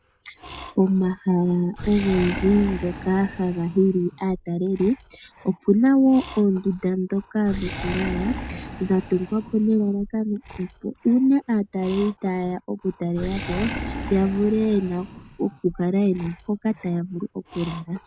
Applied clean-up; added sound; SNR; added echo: none; Animal; 13 dB; none.